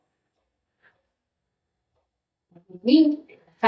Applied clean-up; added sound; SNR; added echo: neural mask model DeepFilterNet 3.